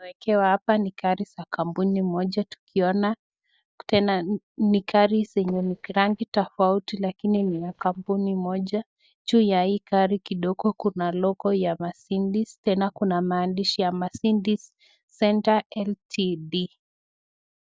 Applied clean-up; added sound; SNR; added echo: neural mask model DeepFilterNet 3.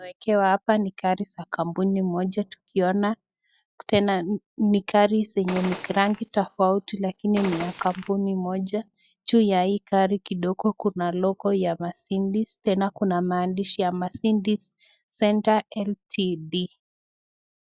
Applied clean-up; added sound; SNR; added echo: classical method log-MMSE.